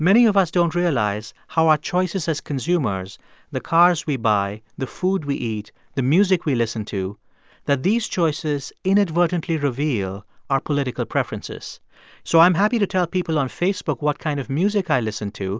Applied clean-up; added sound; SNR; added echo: none; none; none; none.